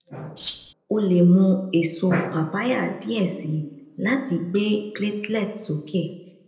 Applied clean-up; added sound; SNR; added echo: none; Rattle (instrument); 14 dB; reverberation time 0.8 s.